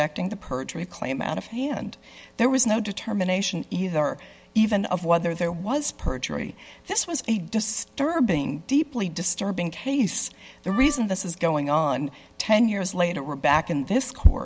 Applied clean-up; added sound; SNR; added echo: none; Wind instrument, woodwind instrument; 14 dB; none.